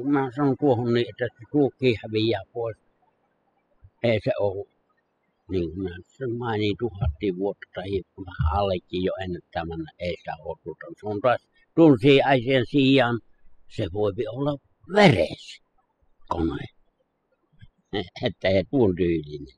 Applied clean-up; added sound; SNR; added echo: classical method spectral subtraction.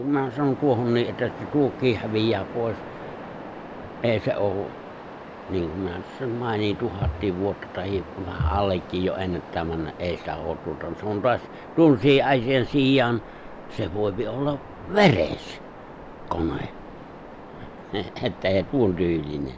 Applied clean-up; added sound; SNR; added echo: none; Waves, surf; 14 dB; none.